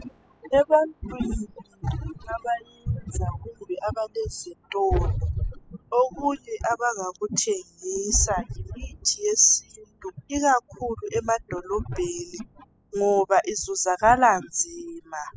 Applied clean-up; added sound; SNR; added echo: classical method spectral subtraction.